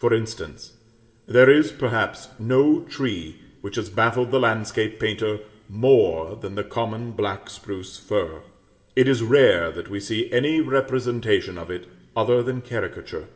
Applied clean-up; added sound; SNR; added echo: none; none; none; reverberation time 0.5 s.